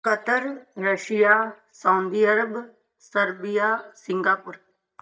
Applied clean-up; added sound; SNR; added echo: neural mask model DeepFilterNet 3.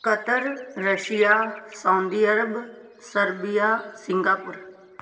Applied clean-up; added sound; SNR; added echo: neural separator model SepFormer DNS4.